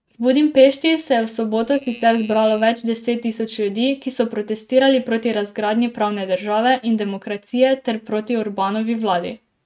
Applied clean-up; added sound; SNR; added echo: neural mask model RNNoise.